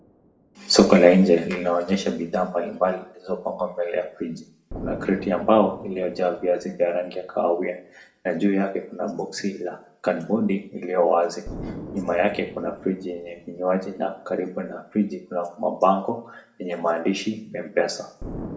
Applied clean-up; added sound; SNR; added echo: none; Explosion; 18 dB; reverberation time 0.4 s.